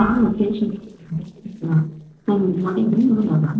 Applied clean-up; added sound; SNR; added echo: neural separator model SepFormer DNS4.